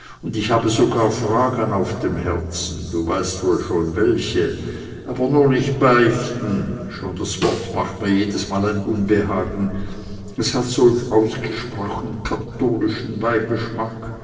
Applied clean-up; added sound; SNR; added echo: neural separator model SepFormer DNS4.